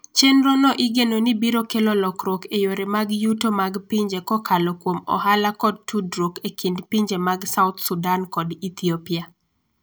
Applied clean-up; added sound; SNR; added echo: none; none; none; none.